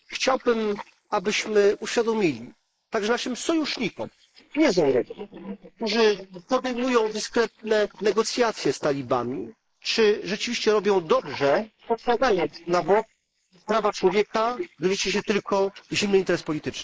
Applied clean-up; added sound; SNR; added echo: neural mask model Resemble Enhance denoiser.